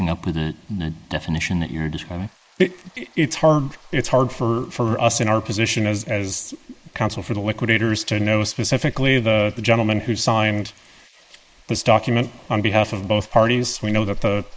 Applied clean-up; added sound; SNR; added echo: neural mask model Resemble Enhance denoiser.